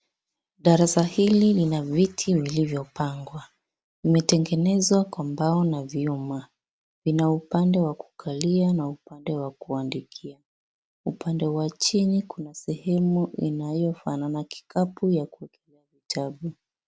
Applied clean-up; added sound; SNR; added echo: none; none; none; none.